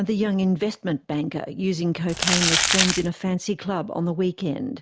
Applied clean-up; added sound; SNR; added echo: none; Crumpling, crinkling; -3 dB; none.